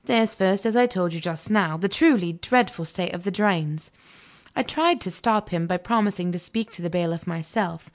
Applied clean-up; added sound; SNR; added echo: none; none; none; none.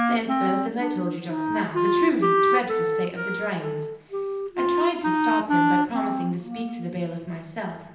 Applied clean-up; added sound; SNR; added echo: none; Wind instrument, woodwind instrument; -5 dB; reverberation time 0.9 s.